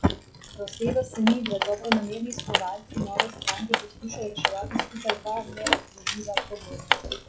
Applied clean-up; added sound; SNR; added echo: classical method log-MMSE.